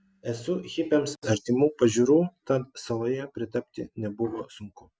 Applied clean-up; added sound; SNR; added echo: none; none; none; none.